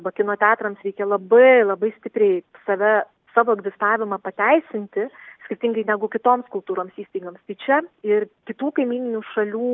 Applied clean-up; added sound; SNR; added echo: none; none; none; none.